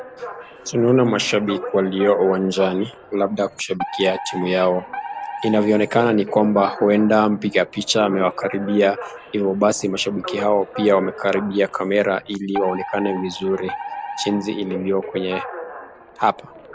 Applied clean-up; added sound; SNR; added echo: none; Alarm; 12 dB; none.